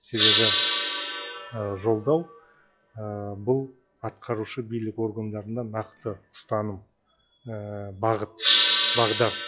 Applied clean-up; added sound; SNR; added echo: classical method log-MMSE.